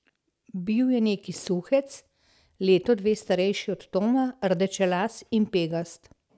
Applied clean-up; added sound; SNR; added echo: none; none; none; none.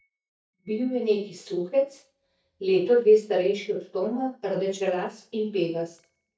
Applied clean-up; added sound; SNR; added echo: neural mask model DeepFilterNet 3.